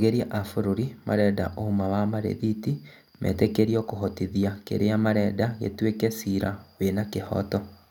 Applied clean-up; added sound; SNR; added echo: none; none; none; none.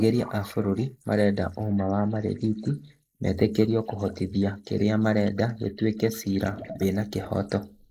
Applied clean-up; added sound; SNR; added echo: neural mask model Resemble Enhance denoiser.